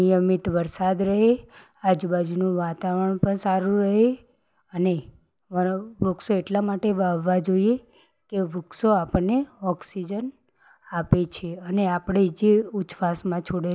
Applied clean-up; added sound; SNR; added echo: none; none; none; none.